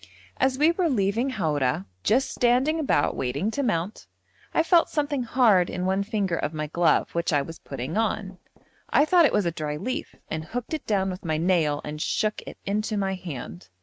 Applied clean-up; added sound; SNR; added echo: neural mask model RNNoise.